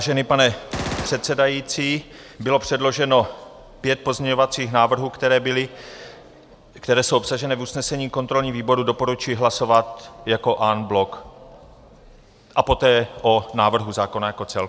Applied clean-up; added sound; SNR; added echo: none; Gunshot, gunfire; 12 dB; none.